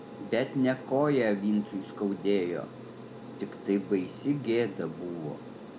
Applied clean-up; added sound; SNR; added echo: none; Aircraft; 13 dB; none.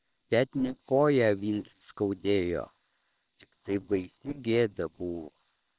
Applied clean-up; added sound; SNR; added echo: neural separator model SepFormer WHAM!.